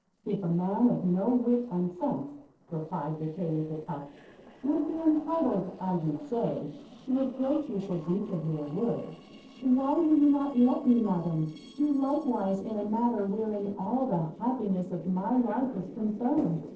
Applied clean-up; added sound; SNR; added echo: neural separator model SepFormer DNS4.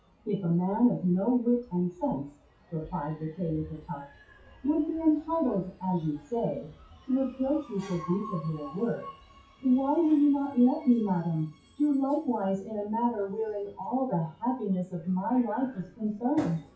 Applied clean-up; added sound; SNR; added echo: classical method WPE with log-MMSE.